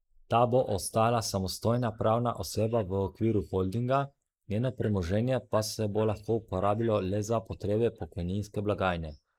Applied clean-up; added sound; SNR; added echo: neural mask model Resemble Enhance denoiser.